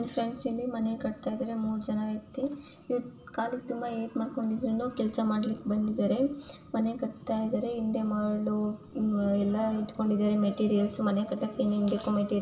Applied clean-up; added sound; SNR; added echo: none; none; none; reverberation time 1.6 s.